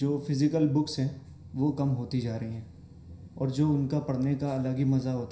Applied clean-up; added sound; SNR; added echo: none; none; none; reverberation time 0.5 s.